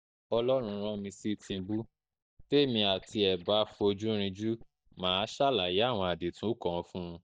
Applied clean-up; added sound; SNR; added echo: neural mask model DeepFilterNet 3.